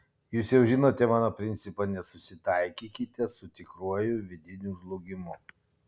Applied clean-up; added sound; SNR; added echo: none; none; none; none.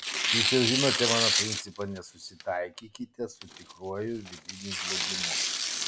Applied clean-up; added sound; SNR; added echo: none; Tearing; -2 dB; none.